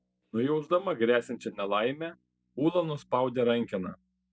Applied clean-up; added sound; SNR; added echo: neural mask model DeepFilterNet 3.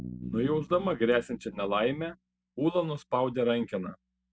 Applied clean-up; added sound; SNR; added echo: neural mask model RNNoise.